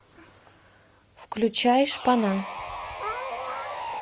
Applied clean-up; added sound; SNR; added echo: none; Sawing; 8 dB; none.